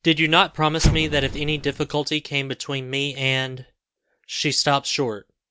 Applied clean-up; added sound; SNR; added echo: none; Explosion; 3 dB; none.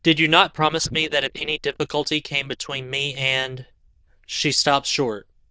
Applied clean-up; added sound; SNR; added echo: neural diffusion model UNIVERSE++.